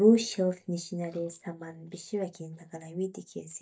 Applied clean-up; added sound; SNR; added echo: neural mask model DeepFilterNet 3.